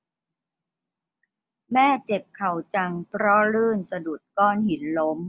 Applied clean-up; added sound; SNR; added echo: none; none; none; none.